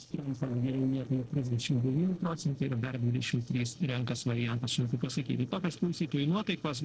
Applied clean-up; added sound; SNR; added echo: neural separator model SepFormer DNS4.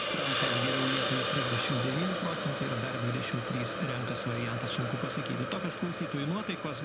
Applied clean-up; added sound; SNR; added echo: none; Hiss; 0 dB; none.